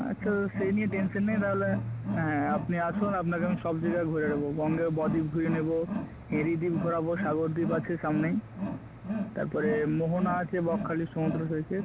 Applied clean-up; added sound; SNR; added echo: none; Wild animals; 6 dB; none.